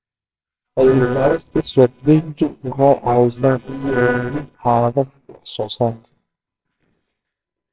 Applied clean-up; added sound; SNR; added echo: neural separator model SepFormer WHAMR!.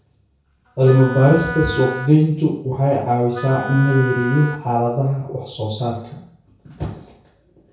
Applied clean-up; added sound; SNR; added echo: none; Wind instrument, woodwind instrument; 11 dB; reverberation time 0.6 s.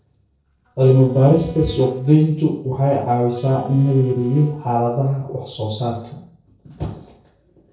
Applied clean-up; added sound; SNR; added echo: neural separator model SepFormer DNS4.